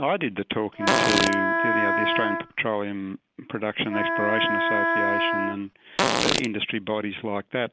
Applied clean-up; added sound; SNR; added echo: none; Fart + Wind instrument, woodwind instrument; -4 dB; none.